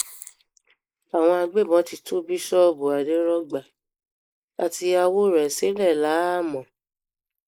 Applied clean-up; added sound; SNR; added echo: neural mask model Resemble Enhance denoiser.